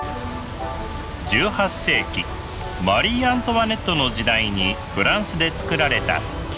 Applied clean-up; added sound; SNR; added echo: none; Boat, Water vehicle; 9 dB; none.